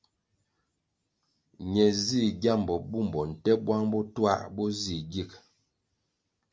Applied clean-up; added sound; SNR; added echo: none; none; none; none.